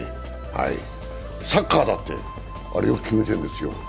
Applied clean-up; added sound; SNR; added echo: none; none; none; none.